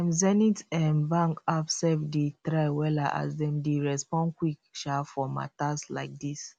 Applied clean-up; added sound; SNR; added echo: none; none; none; none.